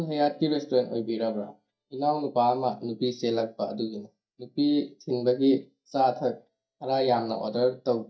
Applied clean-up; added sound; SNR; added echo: neural mask model DeepFilterNet 3.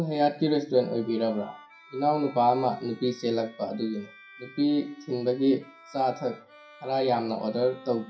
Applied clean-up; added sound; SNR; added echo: classical method WPE with log-MMSE.